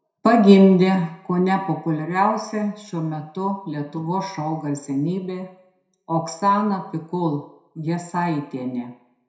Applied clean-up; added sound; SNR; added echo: none; none; none; reverberation time 0.6 s.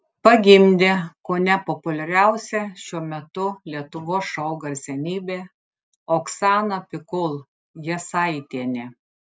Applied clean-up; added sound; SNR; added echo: none; none; none; none.